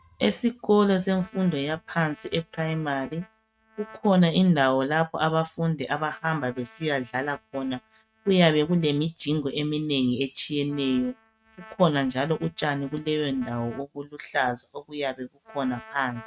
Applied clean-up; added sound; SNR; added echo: neural mask model RNNoise.